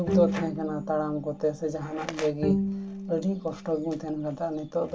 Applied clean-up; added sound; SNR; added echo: none; Bowed string instrument; 3 dB; reverberation time 0.2 s.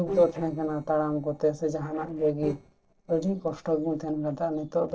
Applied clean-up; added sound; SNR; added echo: neural separator model SepFormer DNS4.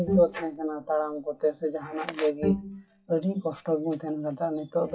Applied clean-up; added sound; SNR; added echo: classical method WPE with log-MMSE.